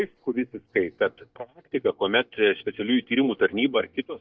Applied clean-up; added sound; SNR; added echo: neural mask model DeepFilterNet 3.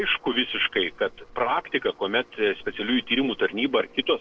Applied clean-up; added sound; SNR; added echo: neural separator model SepFormer DNS4.